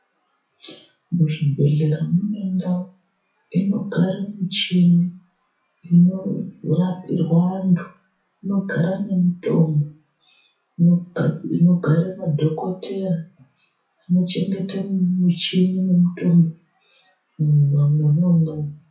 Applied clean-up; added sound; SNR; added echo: classical method WPE with log-MMSE.